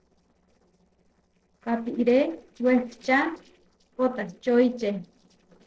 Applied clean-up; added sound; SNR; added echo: neural separator model SepFormer DNS4.